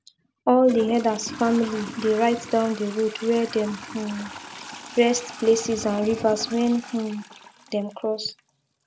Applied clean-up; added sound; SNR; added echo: none; Trickle, dribble / Toilet flush; 15 dB; none.